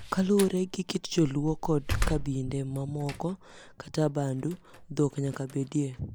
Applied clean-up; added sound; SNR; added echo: none; Slam; 8 dB; none.